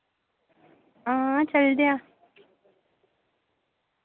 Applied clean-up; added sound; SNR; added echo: none; none; none; none.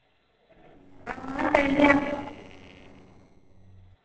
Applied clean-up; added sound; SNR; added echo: neural separator model SepFormer DNS4.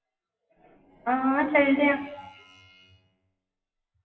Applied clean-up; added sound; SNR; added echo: classical method WPE with log-MMSE.